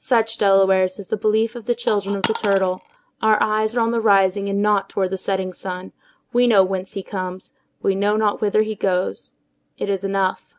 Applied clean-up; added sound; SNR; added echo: none; Coin (dropping); 7 dB; none.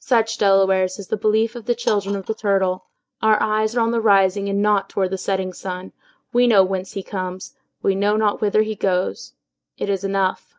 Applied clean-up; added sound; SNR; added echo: neural mask model DeepFilterNet 3.